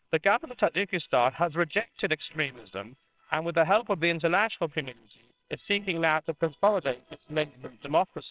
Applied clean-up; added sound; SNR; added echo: neural separator model SepFormer WHAMR!.